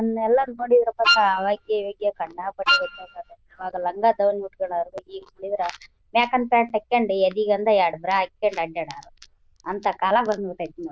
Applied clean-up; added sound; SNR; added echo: neural diffusion model UNIVERSE++.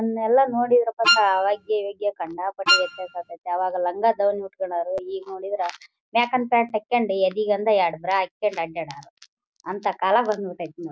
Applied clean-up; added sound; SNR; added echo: none; Wind instrument, woodwind instrument; -1 dB; none.